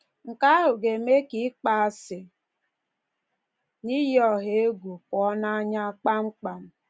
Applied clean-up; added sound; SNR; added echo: none; none; none; none.